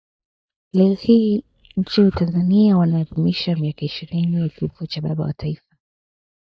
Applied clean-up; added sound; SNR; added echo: neural mask model DeepFilterNet 3.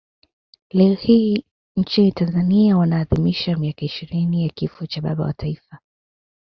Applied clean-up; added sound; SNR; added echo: none; none; none; none.